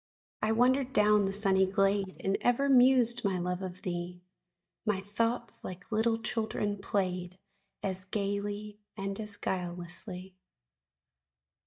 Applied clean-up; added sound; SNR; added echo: neural mask model DeepFilterNet 3.